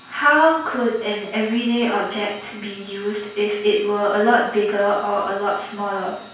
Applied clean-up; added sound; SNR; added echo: none; none; none; reverberation time 0.5 s.